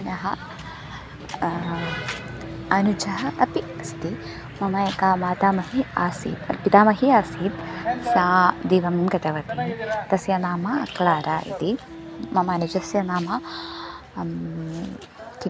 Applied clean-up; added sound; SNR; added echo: none; Wind instrument, woodwind instrument; 17 dB; none.